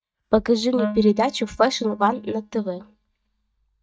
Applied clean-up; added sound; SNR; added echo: neural mask model DeepFilterNet 3.